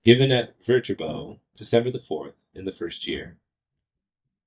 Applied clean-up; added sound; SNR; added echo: neural mask model DeepFilterNet 3.